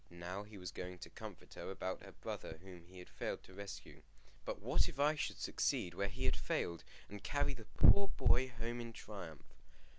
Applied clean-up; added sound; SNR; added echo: none; none; none; none.